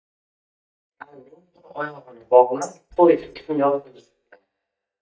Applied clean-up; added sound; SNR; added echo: neural mask model DeepFilterNet 3.